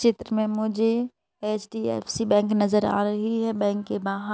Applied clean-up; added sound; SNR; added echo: none; none; none; none.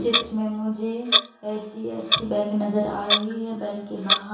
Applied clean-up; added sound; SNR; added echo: none; Clock; -1 dB; reverberation time 0.6 s.